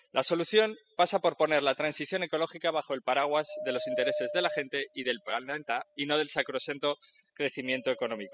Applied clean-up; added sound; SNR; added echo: classical method spectral subtraction.